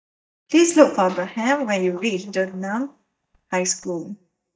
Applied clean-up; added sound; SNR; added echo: neural mask model DeepFilterNet 3.